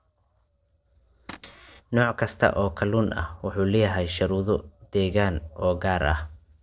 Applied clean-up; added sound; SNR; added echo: neural separator model SepFormer DNS4.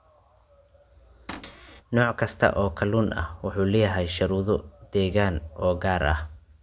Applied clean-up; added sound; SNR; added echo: none; Cupboard open or close / Door; 16 dB; none.